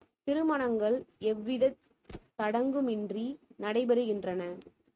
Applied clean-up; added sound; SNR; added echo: neural mask model RNNoise.